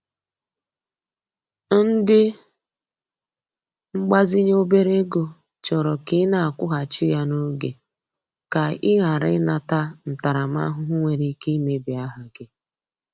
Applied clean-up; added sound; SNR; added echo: none; none; none; none.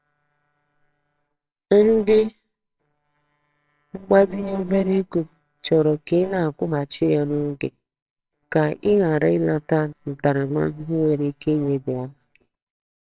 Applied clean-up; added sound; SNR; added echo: neural separator model SepFormer WHAMR!.